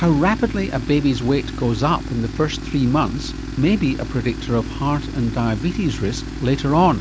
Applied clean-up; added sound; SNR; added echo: none; Tools; 8 dB; none.